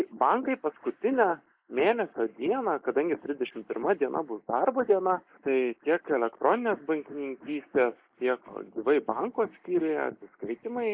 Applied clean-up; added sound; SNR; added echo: neural mask model Resemble Enhance denoiser.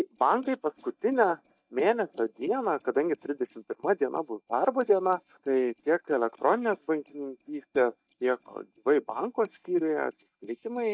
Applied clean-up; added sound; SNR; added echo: neural mask model DeepFilterNet 3.